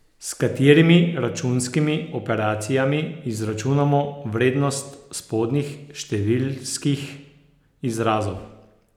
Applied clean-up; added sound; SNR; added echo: none; none; none; none.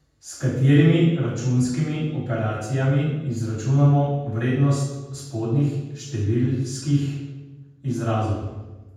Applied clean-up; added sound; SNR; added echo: none; none; none; reverberation time 1.2 s.